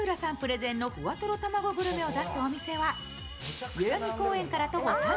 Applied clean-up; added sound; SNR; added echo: none; Shatter; 13 dB; none.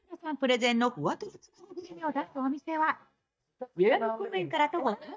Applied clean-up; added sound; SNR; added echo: neural mask model DeepFilterNet 3.